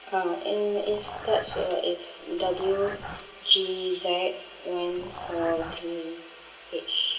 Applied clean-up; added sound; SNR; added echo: none; Dog; 12 dB; reverberation time 0.2 s.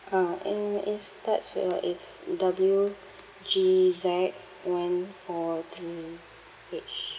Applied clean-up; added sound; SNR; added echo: none; none; none; none.